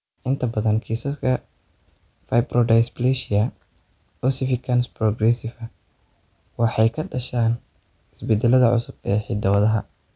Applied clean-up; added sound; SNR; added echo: none; none; none; none.